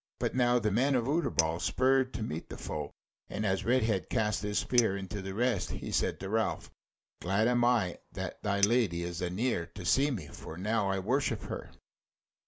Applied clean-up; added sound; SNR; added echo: none; Chink, clink; 12 dB; none.